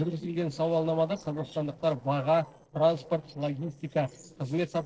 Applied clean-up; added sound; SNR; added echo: neural separator model SepFormer DNS4.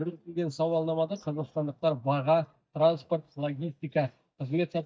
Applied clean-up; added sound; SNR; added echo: neural mask model DeepFilterNet 3.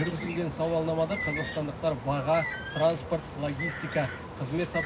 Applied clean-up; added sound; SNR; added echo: none; Bird; 7 dB; reverberation time 0.4 s.